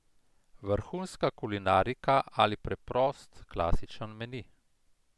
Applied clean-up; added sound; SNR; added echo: none; none; none; none.